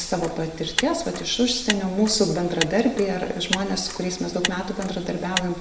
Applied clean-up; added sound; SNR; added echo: none; Motor vehicle (road); 8 dB; reverberation time 0.7 s.